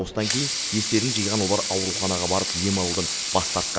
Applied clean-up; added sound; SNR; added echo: none; Sink (filling or washing) / Water tap, faucet / Liquid; 1 dB; none.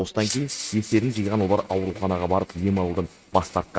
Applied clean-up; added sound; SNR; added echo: neural mask model RNNoise.